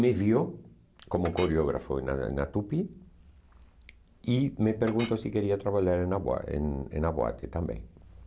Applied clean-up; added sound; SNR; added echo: none; Chink, clink; 18 dB; none.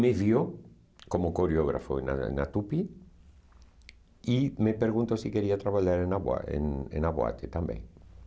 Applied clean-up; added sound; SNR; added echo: none; none; none; none.